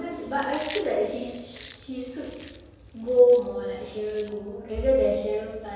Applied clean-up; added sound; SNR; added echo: none; Chewing, mastication; 17 dB; reverberation time 1.2 s.